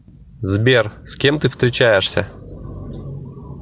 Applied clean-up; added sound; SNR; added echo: none; none; none; none.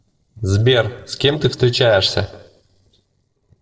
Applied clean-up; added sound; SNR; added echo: neural separator model SepFormer DNS4.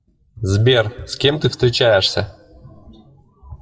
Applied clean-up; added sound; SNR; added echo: classical method WPE with log-MMSE.